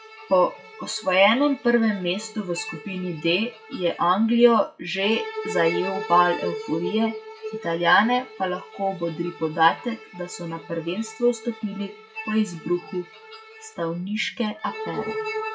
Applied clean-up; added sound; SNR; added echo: classical method WPE with log-MMSE.